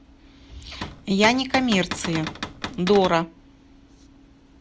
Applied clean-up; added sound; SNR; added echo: none; Cupboard open or close / Door; 8 dB; none.